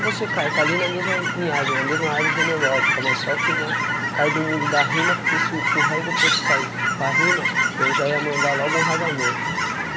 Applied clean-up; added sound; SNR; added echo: none; Chirp, tweet / Fowl; -5 dB; none.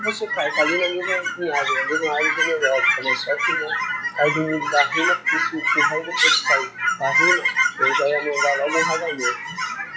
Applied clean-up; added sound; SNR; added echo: classical method log-MMSE.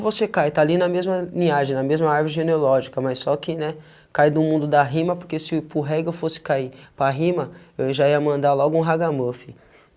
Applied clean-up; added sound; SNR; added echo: none; none; none; none.